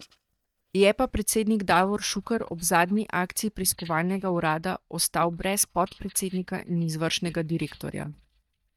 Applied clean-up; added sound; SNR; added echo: neural mask model DeepFilterNet 3.